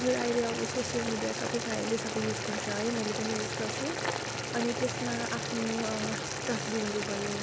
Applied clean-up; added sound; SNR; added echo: none; Boiling; 1 dB; none.